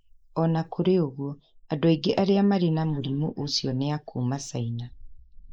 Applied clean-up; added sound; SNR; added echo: neural mask model Resemble Enhance denoiser.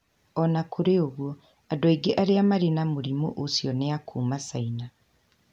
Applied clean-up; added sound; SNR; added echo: none; none; none; none.